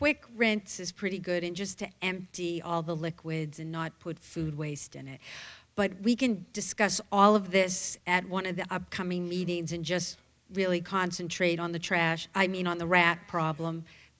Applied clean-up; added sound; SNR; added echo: none; none; none; none.